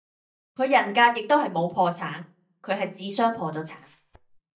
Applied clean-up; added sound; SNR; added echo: neural mask model DeepFilterNet 3.